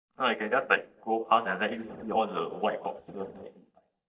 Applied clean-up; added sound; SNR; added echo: neural mask model DeepFilterNet 3.